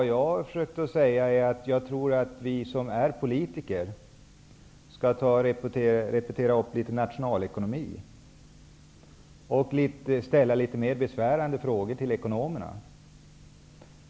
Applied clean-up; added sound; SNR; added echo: none; none; none; none.